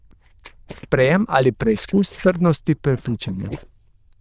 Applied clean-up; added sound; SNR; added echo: neural diffusion model UNIVERSE++.